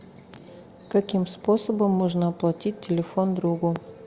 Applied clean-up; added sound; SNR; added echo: none; none; none; none.